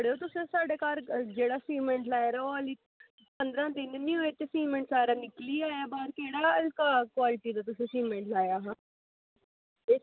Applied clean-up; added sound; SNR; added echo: none; none; none; none.